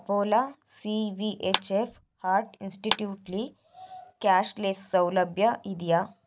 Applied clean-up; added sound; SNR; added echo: none; Clapping; 6 dB; none.